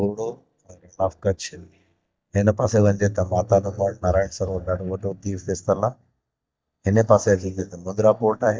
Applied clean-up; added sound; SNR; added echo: neural mask model DeepFilterNet 3.